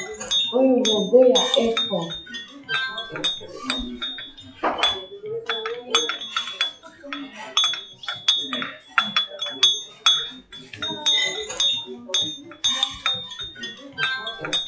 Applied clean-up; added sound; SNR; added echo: classical method WPE with log-MMSE.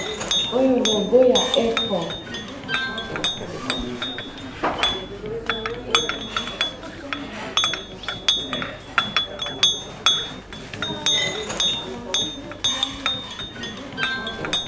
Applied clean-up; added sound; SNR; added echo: none; Chink, clink; -3 dB; reverberation time 0.7 s.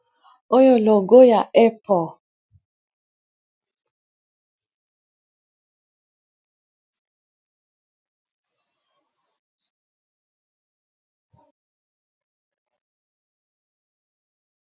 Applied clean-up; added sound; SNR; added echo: none; none; none; none.